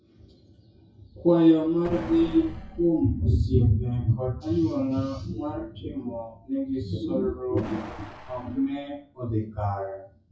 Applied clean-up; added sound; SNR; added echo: classical method WPE with log-MMSE.